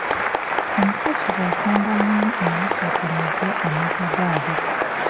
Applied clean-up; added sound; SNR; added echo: none; Applause; -2 dB; reverberation time 0.6 s.